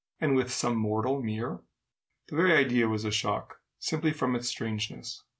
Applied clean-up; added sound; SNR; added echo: none; none; none; none.